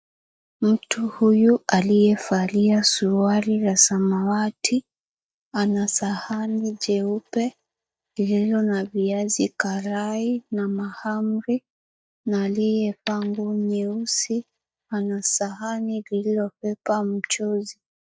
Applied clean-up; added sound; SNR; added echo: neural mask model DeepFilterNet 3.